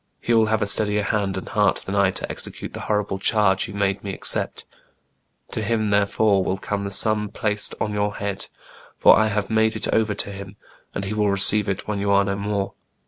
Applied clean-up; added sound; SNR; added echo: none; none; none; none.